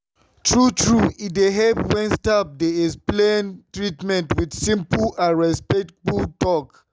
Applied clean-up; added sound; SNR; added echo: none; none; none; none.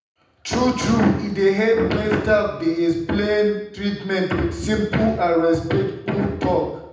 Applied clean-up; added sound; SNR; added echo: none; none; none; reverberation time 0.8 s.